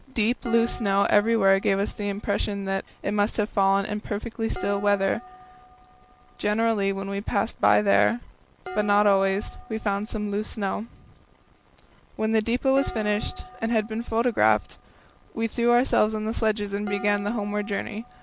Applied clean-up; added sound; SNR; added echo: none; Dishes, pots, and pans; 19 dB; none.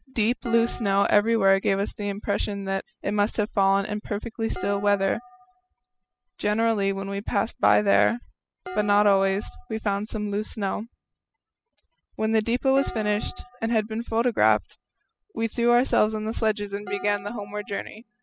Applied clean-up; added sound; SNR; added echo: classical method spectral subtraction.